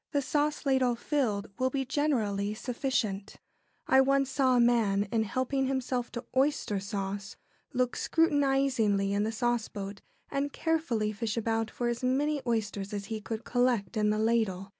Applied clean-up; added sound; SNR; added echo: none; none; none; none.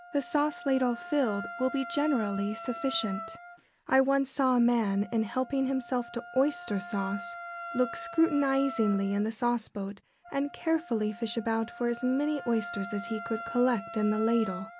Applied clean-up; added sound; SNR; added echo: none; Wind instrument, woodwind instrument; 13 dB; none.